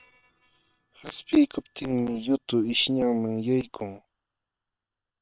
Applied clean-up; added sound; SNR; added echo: neural separator model SepFormer WHAM!.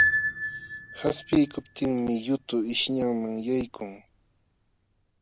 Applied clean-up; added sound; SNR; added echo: none; Piano; 4 dB; none.